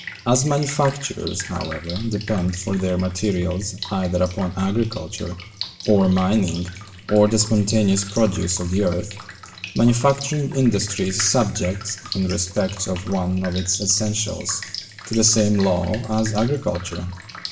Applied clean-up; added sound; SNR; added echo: none; Drip; 16 dB; reverberation time 1.5 s.